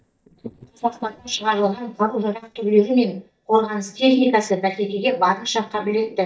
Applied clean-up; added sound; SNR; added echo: neural mask model DeepFilterNet 3.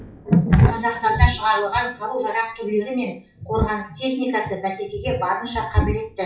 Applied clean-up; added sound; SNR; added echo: classical method WPE with log-MMSE.